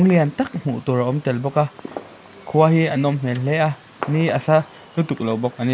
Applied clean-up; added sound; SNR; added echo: none; Fireworks; 19 dB; none.